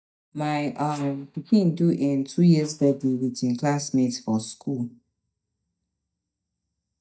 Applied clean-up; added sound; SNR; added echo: neural mask model DeepFilterNet 3.